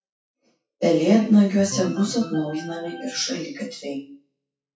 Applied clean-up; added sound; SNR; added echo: classical method WPE with log-MMSE.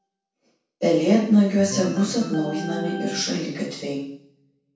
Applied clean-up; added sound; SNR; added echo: none; Organ; 13 dB; reverberation time 0.6 s.